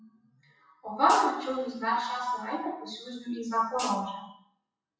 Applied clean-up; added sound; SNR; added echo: classical method WPE with log-MMSE.